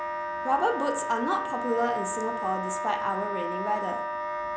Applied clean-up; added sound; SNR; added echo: none; Wind instrument, woodwind instrument; 2 dB; none.